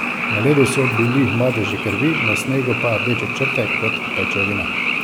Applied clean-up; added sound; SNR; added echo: none; Frog; 1 dB; none.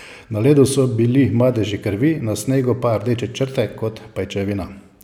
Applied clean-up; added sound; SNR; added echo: none; none; none; none.